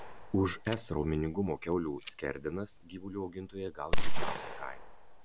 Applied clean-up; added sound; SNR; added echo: none; Gunshot, gunfire; -5 dB; none.